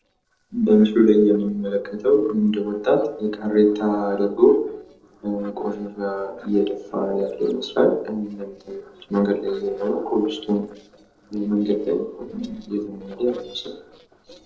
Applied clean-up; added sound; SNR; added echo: neural separator model SepFormer DNS4.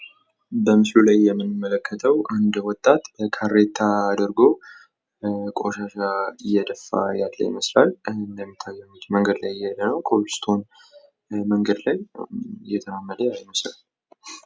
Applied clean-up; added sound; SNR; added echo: none; none; none; none.